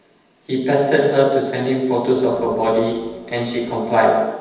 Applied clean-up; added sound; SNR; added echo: neural separator model SepFormer DNS4.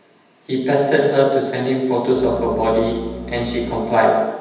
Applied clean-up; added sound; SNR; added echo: none; Bowed string instrument; 14 dB; reverberation time 1.1 s.